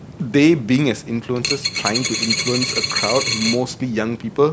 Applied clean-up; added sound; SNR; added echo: none; Coin (dropping); 3 dB; none.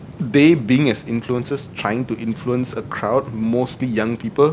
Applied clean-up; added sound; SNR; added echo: none; none; none; none.